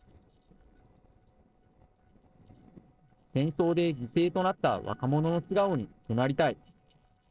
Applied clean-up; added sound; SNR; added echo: neural separator model SepFormer DNS4.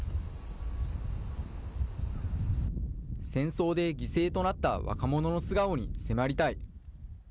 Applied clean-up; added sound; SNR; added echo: none; none; none; none.